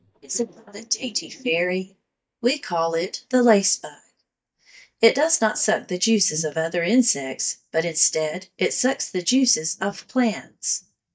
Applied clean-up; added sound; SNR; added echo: neural mask model DeepFilterNet 3.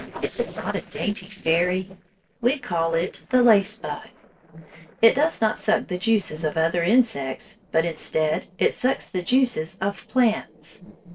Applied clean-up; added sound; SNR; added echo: neural separator model SepFormer DNS4.